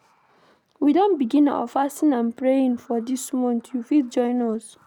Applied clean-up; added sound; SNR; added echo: none; none; none; none.